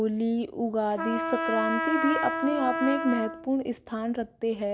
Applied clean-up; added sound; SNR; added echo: none; Trumpet; 4 dB; none.